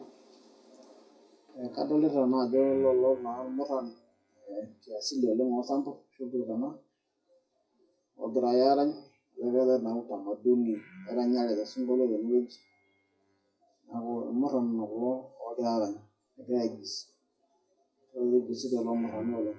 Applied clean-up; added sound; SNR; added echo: classical method WPE with log-MMSE.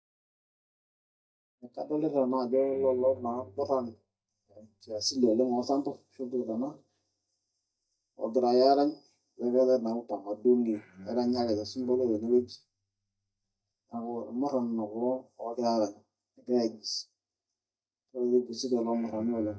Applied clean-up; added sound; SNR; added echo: neural mask model DeepFilterNet 3.